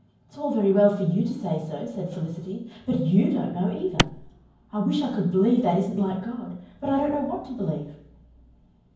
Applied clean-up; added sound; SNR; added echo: none; Clapping; -2 dB; reverberation time 0.9 s.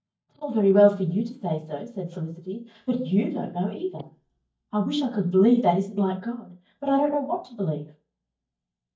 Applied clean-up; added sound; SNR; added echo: neural mask model DeepFilterNet 3.